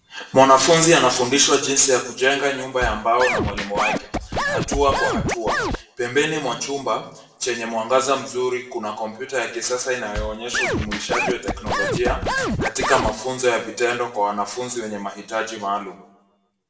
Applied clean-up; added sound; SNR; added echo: none; Scratching (performance technique); 2 dB; reverberation time 0.7 s.